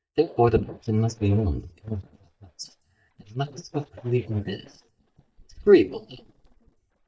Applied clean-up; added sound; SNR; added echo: neural mask model DeepFilterNet 3.